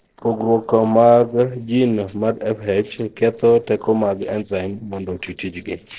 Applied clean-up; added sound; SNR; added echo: neural separator model SepFormer DNS4.